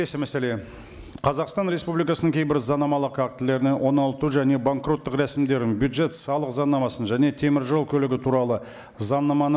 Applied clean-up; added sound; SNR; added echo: none; none; none; none.